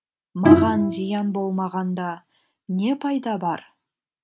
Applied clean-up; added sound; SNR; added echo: none; Bowed string instrument; -3 dB; none.